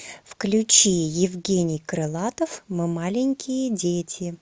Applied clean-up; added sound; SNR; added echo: none; none; none; none.